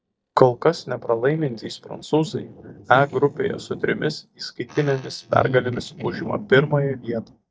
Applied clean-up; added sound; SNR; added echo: neural mask model DeepFilterNet 3.